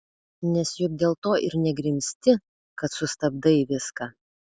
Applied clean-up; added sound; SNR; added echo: none; none; none; none.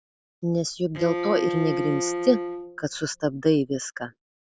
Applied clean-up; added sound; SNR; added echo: none; Bowed string instrument; 4 dB; none.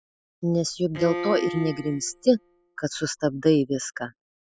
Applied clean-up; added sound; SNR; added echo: classical method spectral subtraction.